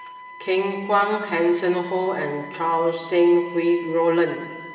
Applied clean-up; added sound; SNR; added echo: none; Wind instrument, woodwind instrument; 17 dB; reverberation time 2.2 s.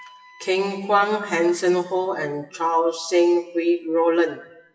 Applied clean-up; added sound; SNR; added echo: classical method WPE with log-MMSE.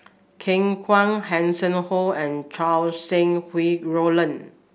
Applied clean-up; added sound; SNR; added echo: none; none; none; none.